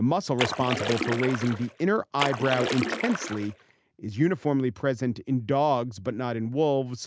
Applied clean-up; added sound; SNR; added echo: none; Splash, splatter; 5 dB; none.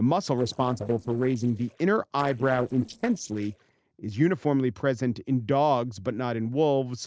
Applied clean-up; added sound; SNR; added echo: neural separator model SepFormer DNS4.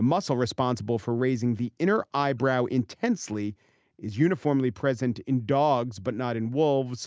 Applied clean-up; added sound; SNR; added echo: none; none; none; none.